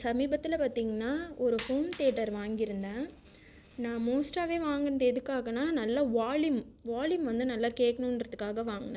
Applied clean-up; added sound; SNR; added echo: none; Coin (dropping); 19 dB; none.